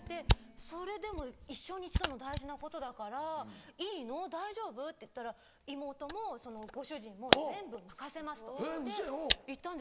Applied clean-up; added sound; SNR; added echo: none; Camera; -2 dB; none.